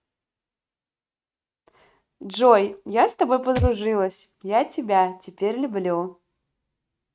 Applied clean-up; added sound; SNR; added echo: neural mask model RNNoise.